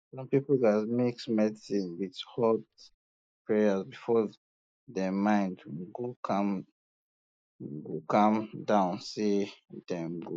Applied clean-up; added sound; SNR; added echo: neural mask model Resemble Enhance denoiser.